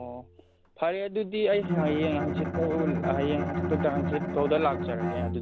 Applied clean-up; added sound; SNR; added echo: none; Bowed string instrument; 2 dB; none.